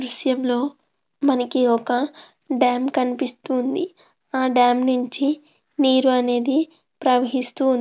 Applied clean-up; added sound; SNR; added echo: none; none; none; none.